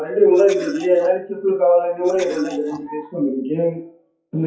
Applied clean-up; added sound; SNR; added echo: classical method WPE with log-MMSE.